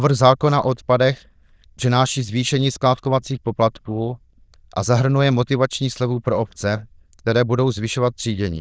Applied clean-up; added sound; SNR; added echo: neural diffusion model UNIVERSE++.